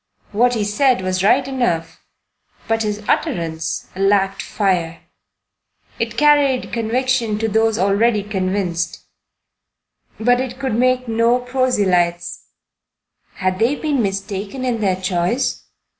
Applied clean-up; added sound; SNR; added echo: none; none; none; none.